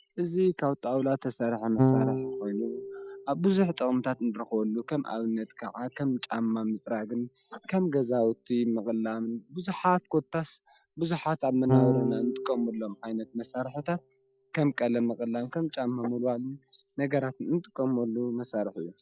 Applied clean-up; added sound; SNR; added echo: classical method log-MMSE.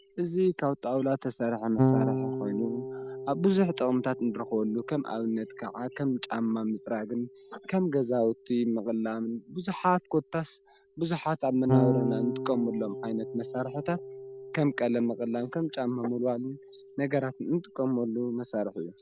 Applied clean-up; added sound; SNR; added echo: none; Electric guitar / Bass guitar; 6 dB; none.